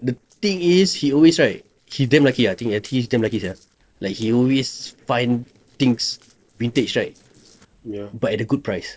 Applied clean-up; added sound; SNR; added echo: neural separator model SepFormer DNS4.